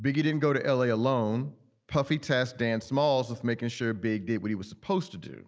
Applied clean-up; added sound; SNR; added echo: none; none; none; none.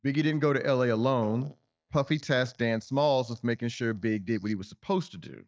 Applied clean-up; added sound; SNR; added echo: neural mask model DeepFilterNet 3.